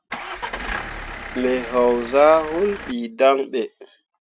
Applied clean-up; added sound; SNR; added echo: none; Engine starting / Car; 11 dB; none.